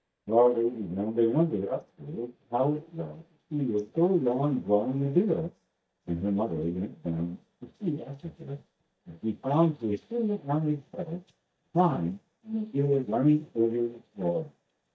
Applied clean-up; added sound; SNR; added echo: neural mask model DeepFilterNet 3.